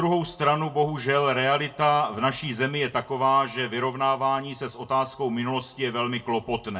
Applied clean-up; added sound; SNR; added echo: none; none; none; reverberation time 0.2 s.